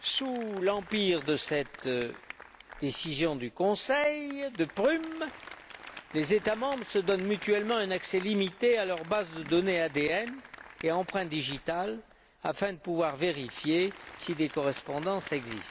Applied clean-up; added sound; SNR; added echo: none; Applause; 17 dB; none.